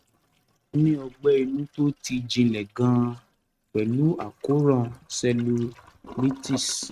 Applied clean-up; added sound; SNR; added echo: neural mask model RNNoise.